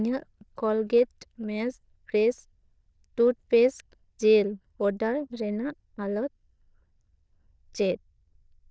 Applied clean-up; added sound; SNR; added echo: neural diffusion model UNIVERSE++.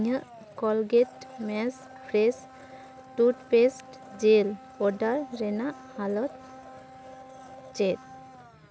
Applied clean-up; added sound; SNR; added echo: none; Domestic sounds, home sounds; 19 dB; none.